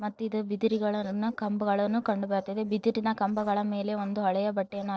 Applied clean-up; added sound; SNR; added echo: neural separator model SepFormer DNS4.